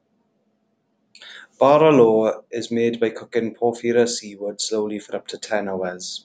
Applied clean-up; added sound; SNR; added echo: none; none; none; none.